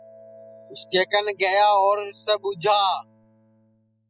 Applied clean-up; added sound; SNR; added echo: classical method spectral subtraction.